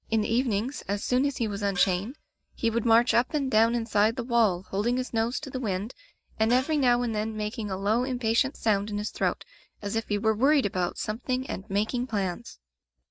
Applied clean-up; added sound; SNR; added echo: neural mask model RNNoise.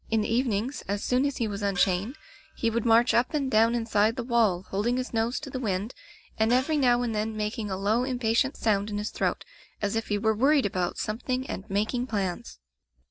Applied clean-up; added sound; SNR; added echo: none; Gong; 19 dB; none.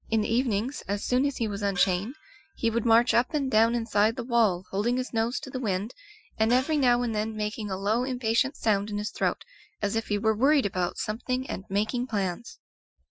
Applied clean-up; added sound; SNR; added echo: classical method Wiener filter.